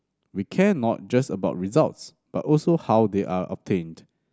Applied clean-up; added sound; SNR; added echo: none; none; none; none.